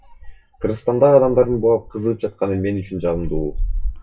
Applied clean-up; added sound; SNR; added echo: classical method WPE with log-MMSE.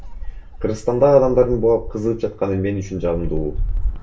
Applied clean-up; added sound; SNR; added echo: none; Gull, seagull; 7 dB; reverberation time 0.2 s.